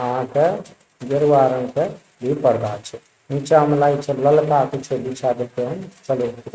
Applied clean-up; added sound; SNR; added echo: neural mask model RNNoise.